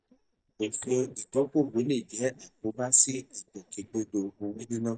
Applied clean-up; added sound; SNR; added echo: neural mask model DeepFilterNet 3.